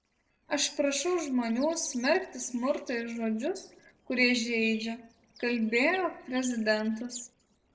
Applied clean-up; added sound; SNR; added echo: neural separator model SepFormer DNS4.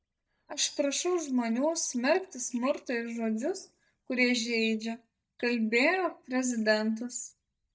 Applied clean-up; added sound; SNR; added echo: neural mask model DeepFilterNet 3.